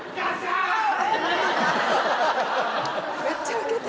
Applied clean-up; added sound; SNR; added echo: none; none; none; none.